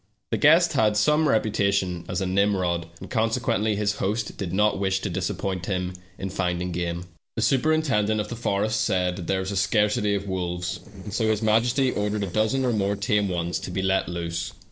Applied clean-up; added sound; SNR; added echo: neural separator model SepFormer DNS4.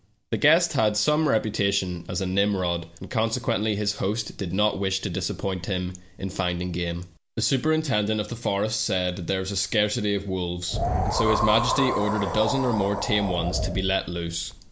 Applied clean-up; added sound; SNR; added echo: none; Wind; 2 dB; none.